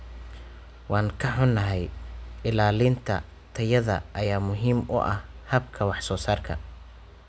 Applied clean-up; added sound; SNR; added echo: none; none; none; none.